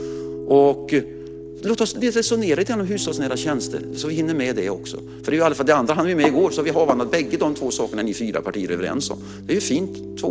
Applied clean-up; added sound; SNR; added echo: none; Piano; 11 dB; none.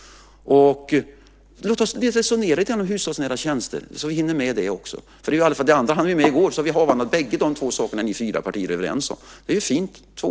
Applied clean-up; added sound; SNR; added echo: none; none; none; none.